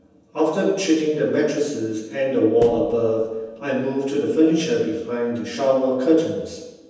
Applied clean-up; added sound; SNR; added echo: none; Thump, thud; 16 dB; reverberation time 1.1 s.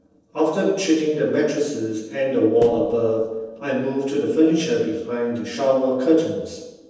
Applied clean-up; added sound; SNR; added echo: neural separator model SepFormer DNS4.